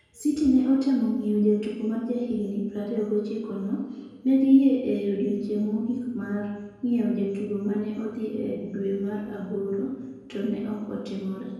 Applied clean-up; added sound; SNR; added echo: none; none; none; reverberation time 1.2 s.